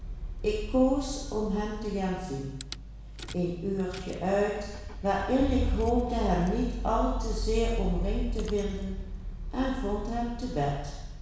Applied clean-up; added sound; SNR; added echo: none; Rattle / Engine starting / Car; 4 dB; reverberation time 1.1 s.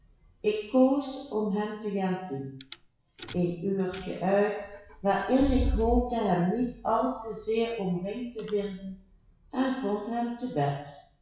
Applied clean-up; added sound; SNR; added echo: classical method WPE with log-MMSE.